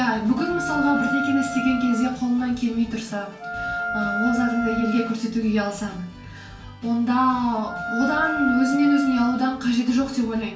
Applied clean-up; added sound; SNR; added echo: none; Wind instrument, woodwind instrument; 6 dB; reverberation time 0.2 s.